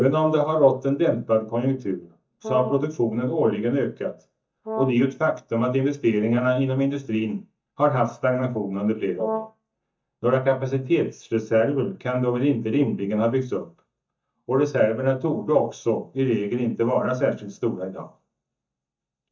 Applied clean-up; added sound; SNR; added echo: neural mask model DeepFilterNet 3.